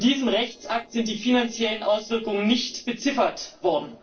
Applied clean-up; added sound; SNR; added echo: neural separator model SepFormer DNS4.